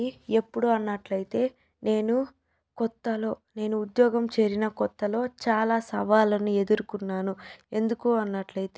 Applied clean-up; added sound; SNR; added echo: none; none; none; none.